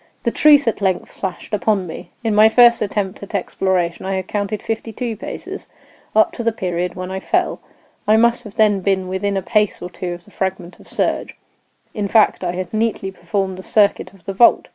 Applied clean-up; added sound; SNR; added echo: none; none; none; none.